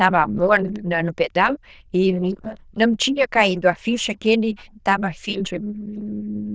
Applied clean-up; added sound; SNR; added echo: neural diffusion model UNIVERSE++.